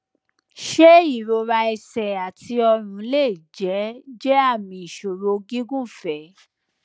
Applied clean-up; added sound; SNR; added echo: none; none; none; none.